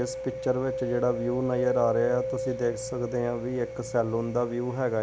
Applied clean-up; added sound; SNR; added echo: none; Mallet percussion; 6 dB; none.